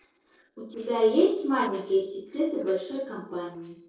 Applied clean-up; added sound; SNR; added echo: neural separator model SepFormer DNS4.